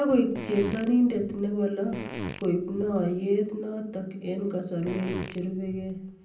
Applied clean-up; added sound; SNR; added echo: none; Fart; 11 dB; reverberation time 0.6 s.